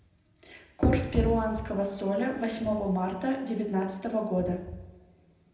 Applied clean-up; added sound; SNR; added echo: none; none; none; reverberation time 0.8 s.